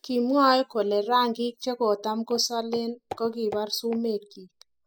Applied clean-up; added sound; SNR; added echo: classical method spectral subtraction.